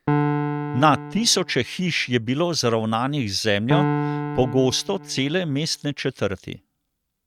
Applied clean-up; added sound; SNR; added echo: neural mask model RNNoise.